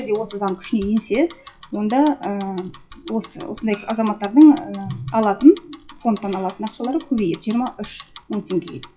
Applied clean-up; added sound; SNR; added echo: classical method WPE with log-MMSE.